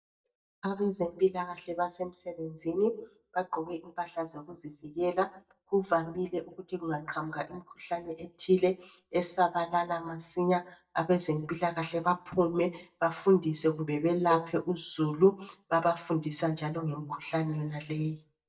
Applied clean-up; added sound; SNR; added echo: neural mask model DeepFilterNet 3.